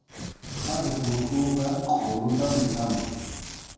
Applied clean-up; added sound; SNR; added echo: none; Tearing; 8 dB; reverberation time 1.2 s.